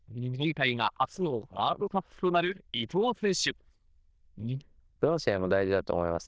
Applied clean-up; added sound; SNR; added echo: neural diffusion model UNIVERSE++.